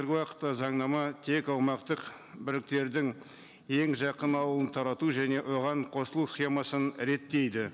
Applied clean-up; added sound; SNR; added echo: none; none; none; none.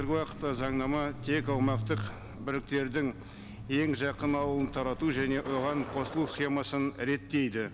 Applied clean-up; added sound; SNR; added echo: none; Truck; 9 dB; none.